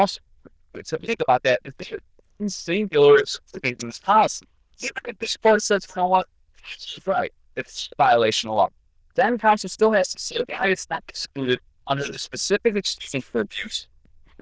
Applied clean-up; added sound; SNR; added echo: neural diffusion model UNIVERSE++.